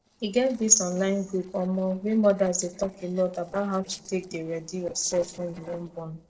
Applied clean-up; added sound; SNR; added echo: neural separator model SepFormer DNS4.